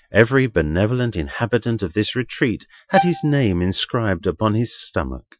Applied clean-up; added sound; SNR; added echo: classical method Wiener filter.